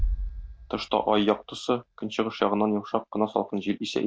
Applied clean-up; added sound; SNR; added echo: none; Bass drum; 9 dB; none.